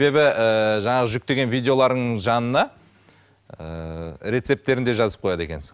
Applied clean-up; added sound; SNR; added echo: none; none; none; none.